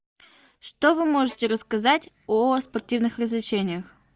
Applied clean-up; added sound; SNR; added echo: neural mask model DeepFilterNet 3.